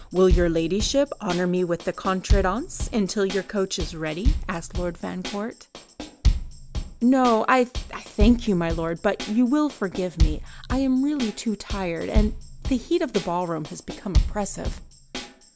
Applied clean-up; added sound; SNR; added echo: none; Bass drum / Snare drum / Drum kit; 3 dB; none.